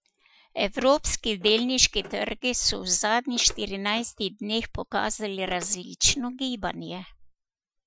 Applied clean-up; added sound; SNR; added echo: classical method Wiener filter.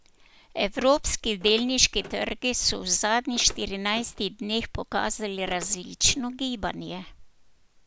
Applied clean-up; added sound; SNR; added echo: none; Car; 19 dB; none.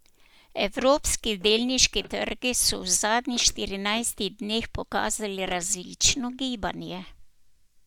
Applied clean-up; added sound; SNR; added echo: neural mask model DeepFilterNet 3.